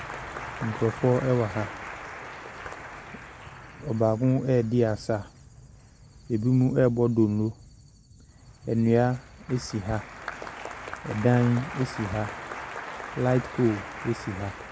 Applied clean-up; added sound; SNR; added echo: none; Applause; 13 dB; none.